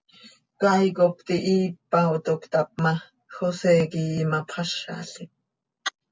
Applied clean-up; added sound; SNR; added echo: none; none; none; none.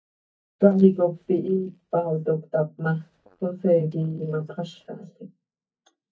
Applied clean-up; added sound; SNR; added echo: neural mask model DeepFilterNet 3.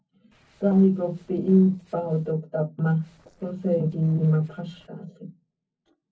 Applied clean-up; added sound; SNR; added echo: neural separator model SepFormer DNS4.